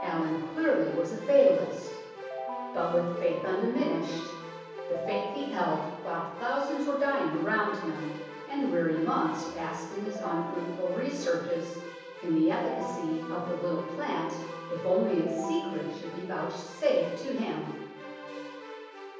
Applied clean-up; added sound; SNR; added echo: none; Keyboard (musical); 10 dB; reverberation time 1.1 s.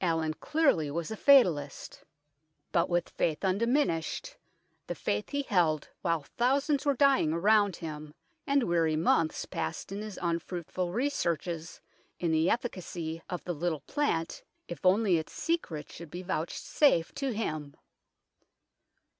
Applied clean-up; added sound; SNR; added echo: none; none; none; none.